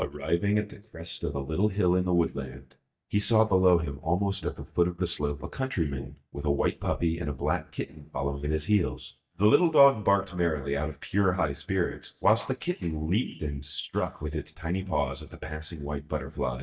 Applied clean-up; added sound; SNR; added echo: neural mask model DeepFilterNet 3.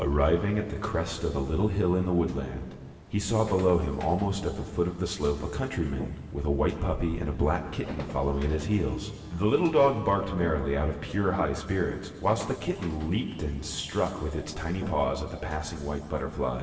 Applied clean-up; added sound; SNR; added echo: none; Buzz; 17 dB; reverberation time 1.9 s.